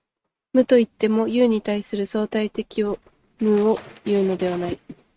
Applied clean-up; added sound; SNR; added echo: neural mask model RNNoise.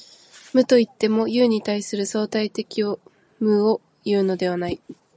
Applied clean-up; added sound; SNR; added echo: none; none; none; none.